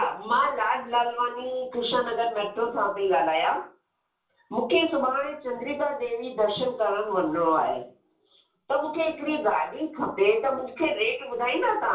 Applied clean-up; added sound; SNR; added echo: none; Cowbell; 17 dB; reverberation time 0.3 s.